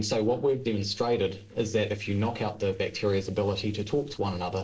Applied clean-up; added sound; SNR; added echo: neural separator model SepFormer DNS4.